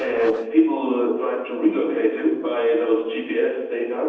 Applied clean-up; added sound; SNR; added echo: neural separator model SepFormer DNS4.